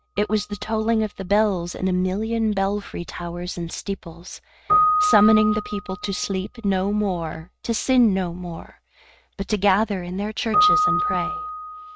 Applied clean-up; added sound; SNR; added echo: neural mask model RNNoise.